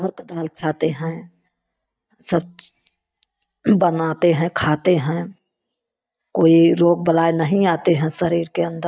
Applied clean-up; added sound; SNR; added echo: neural mask model DeepFilterNet 3.